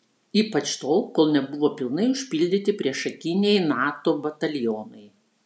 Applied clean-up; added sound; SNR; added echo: none; none; none; none.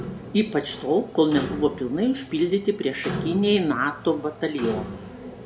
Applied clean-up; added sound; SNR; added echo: none; Clock; 11 dB; none.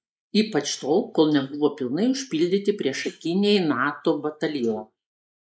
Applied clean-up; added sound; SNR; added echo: neural mask model Resemble Enhance denoiser.